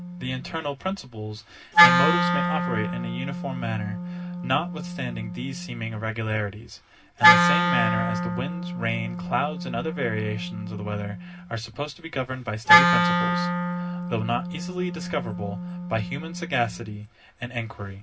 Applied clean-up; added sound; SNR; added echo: none; Wind instrument, woodwind instrument; -4 dB; reverberation time 0.4 s.